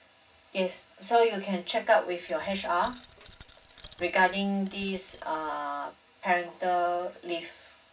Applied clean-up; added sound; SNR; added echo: none; Coin (dropping); 19 dB; reverberation time 0.4 s.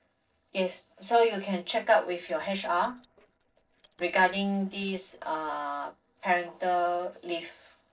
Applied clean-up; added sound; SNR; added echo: neural separator model SepFormer DNS4.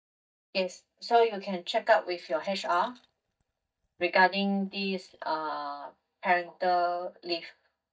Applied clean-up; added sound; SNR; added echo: neural mask model DeepFilterNet 3.